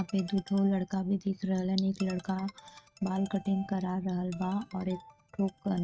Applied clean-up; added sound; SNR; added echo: neural mask model RNNoise.